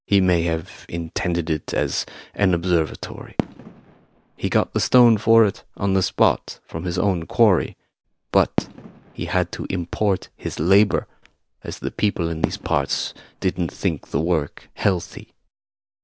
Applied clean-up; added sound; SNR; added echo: none; Fireworks; 14 dB; none.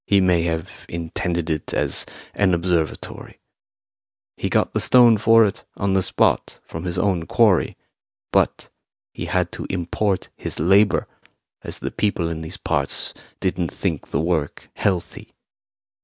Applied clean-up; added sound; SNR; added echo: none; none; none; none.